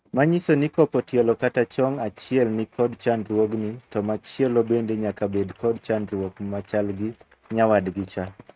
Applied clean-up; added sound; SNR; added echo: neural mask model RNNoise.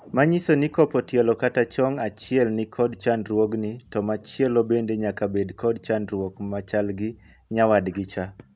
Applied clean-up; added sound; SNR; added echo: none; none; none; none.